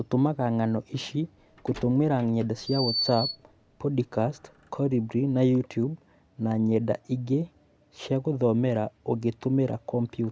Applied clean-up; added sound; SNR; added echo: none; Door; 10 dB; none.